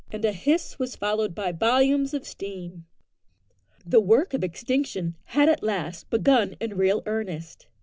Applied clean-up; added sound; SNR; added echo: none; none; none; none.